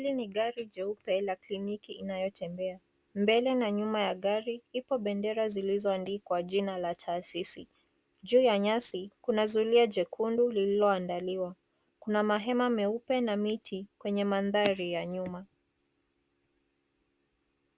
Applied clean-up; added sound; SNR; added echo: none; none; none; none.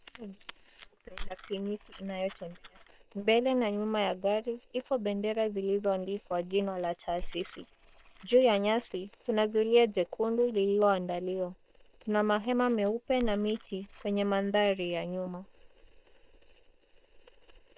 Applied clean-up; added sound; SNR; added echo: neural separator model SepFormer WHAM!.